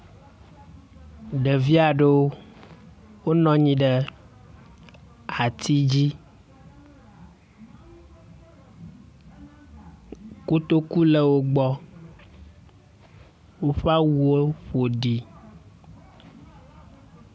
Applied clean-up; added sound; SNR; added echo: none; none; none; none.